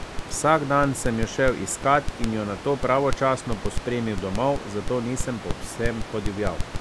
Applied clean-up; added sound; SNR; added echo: none; Crackle; 5 dB; none.